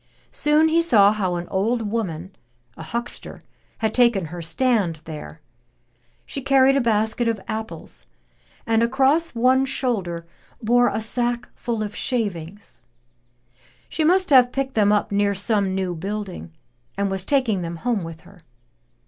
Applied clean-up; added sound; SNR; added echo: none; none; none; none.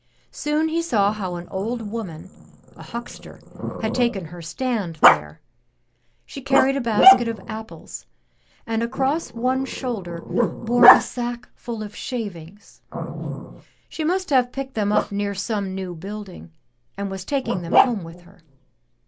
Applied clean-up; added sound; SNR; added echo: none; Growling; -1 dB; none.